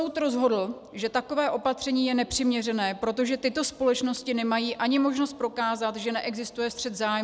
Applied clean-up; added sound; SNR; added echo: none; none; none; none.